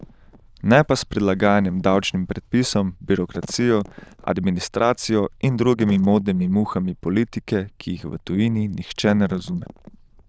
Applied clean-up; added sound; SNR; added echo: neural diffusion model UNIVERSE++.